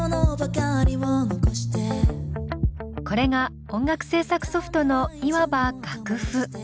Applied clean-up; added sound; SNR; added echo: none; none; none; none.